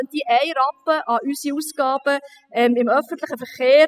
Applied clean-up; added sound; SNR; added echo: classical method spectral subtraction.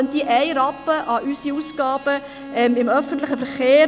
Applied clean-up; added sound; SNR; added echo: none; Bowed string instrument; 15 dB; none.